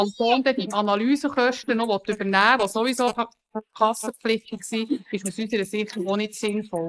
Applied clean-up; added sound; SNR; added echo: neural mask model Resemble Enhance denoiser.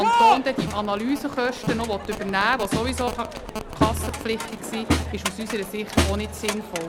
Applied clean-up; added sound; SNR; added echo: none; Crowd; -1 dB; none.